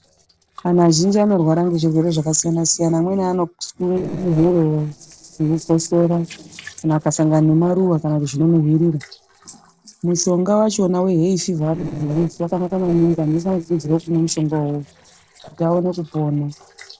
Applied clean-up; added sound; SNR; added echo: neural separator model SepFormer DNS4.